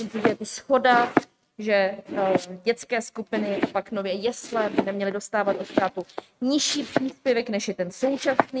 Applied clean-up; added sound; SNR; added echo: neural mask model RNNoise.